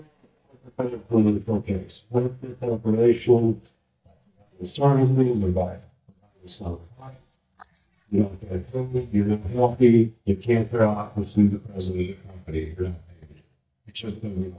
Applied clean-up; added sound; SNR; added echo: neural mask model DeepFilterNet 3.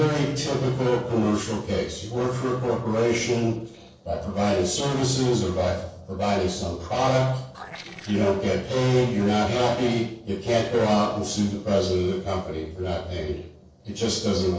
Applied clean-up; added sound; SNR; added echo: neural separator model SepFormer DNS4.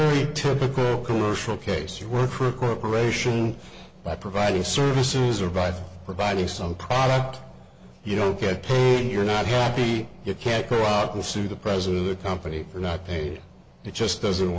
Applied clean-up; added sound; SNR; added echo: none; none; none; none.